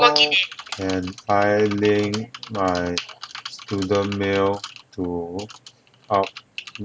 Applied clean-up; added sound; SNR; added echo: none; none; none; none.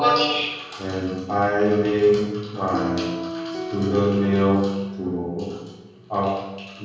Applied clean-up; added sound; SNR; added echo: none; Piano; 13 dB; reverberation time 1.3 s.